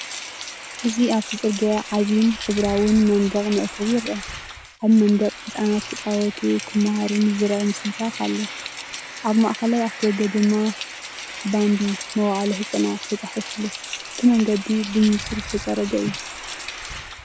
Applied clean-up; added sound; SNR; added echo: none; Rain; 12 dB; none.